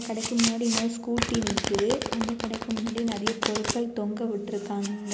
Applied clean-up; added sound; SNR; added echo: none; Domestic sounds, home sounds; 4 dB; none.